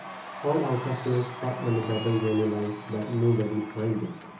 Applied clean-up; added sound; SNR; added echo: none; Cheering; 13 dB; reverberation time 0.7 s.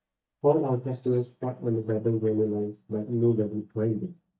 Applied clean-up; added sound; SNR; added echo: neural mask model DeepFilterNet 3.